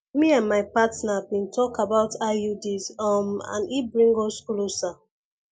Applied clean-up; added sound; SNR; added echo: none; none; none; none.